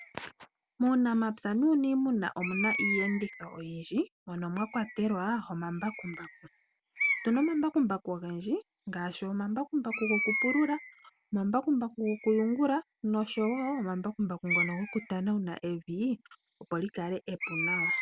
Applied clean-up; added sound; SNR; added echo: none; Bird; 7 dB; none.